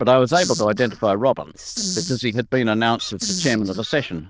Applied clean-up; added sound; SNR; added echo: neural diffusion model UNIVERSE++.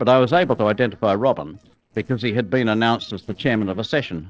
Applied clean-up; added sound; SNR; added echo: neural separator model SepFormer DNS4.